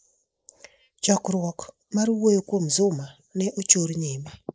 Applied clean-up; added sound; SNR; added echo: neural mask model Resemble Enhance denoiser.